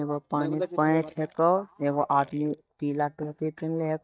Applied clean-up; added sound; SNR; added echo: neural mask model DeepFilterNet 3.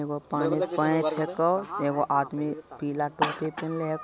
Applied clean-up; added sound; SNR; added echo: none; none; none; none.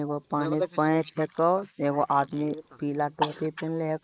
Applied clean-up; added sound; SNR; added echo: neural mask model Resemble Enhance denoiser.